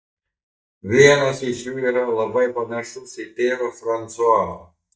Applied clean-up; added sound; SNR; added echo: neural mask model DeepFilterNet 3.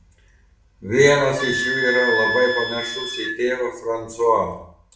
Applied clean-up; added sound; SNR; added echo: none; Wind instrument, woodwind instrument; 5 dB; reverberation time 0.5 s.